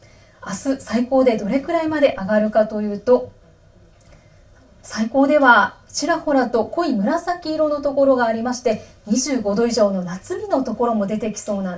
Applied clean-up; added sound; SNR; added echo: none; none; none; reverberation time 0.2 s.